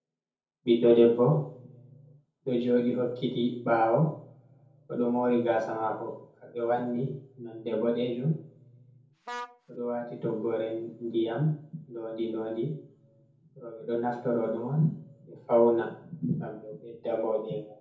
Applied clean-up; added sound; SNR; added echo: none; Vehicle horn, car horn, honking; 16 dB; reverberation time 0.6 s.